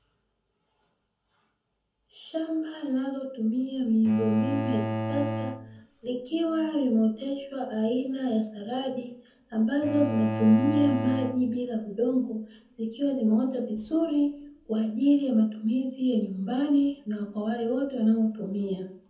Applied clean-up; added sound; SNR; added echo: none; Bowed string instrument; 7 dB; reverberation time 0.6 s.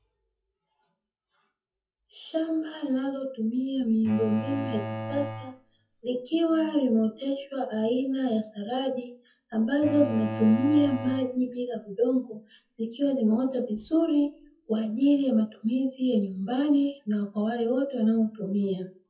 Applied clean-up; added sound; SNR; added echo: classical method WPE with log-MMSE.